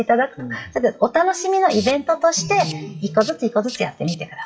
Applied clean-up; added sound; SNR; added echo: classical method WPE with log-MMSE.